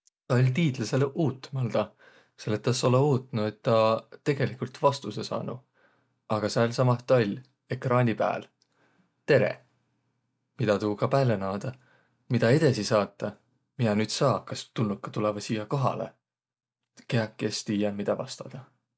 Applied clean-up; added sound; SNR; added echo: none; none; none; none.